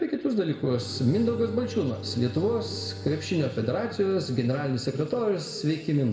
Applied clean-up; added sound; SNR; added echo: none; Bowed string instrument; 15 dB; reverberation time 1.8 s.